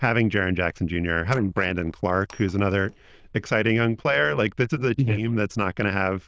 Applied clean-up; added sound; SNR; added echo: neural diffusion model UNIVERSE++.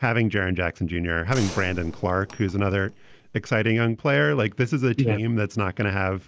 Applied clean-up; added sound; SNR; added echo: none; Gunshot, gunfire; 15 dB; none.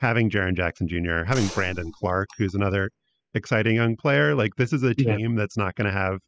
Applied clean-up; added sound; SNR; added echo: classical method spectral subtraction.